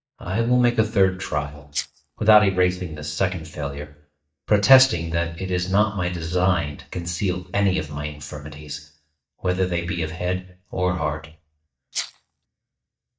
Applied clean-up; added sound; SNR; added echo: neural mask model DeepFilterNet 3.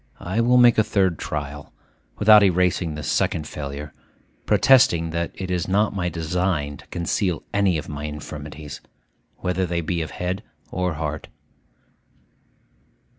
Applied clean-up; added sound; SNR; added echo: none; none; none; none.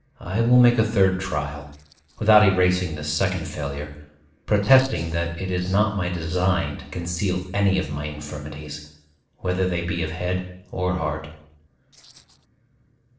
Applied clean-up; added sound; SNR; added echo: neural separator model SepFormer DNS4.